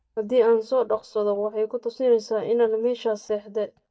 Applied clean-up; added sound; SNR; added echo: neural mask model DeepFilterNet 3.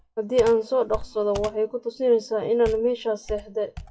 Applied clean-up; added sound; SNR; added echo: classical method WPE with log-MMSE.